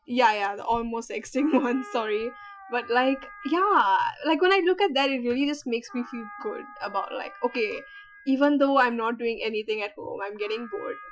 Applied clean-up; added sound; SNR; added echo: classical method Wiener filter.